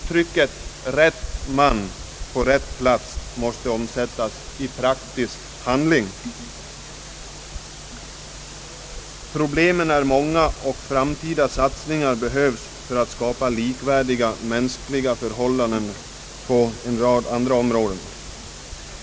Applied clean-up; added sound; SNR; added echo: none; none; none; none.